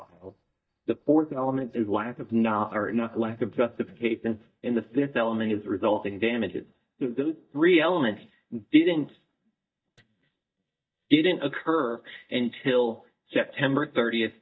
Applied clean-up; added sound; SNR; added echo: neural mask model DeepFilterNet 3.